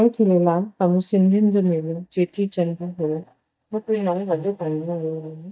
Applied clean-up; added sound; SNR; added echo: neural mask model DeepFilterNet 3.